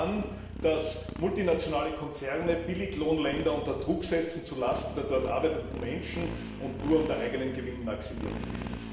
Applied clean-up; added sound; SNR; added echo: none; Motorcycle; 9 dB; reverberation time 0.9 s.